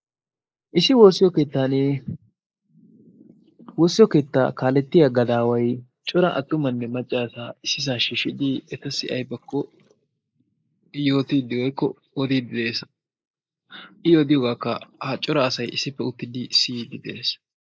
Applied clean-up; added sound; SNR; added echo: neural mask model Resemble Enhance denoiser.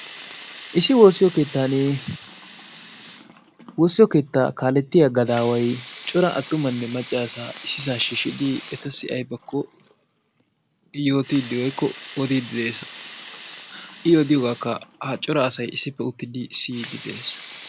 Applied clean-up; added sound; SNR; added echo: none; Sink (filling or washing) / Water tap, faucet / Liquid; 12 dB; none.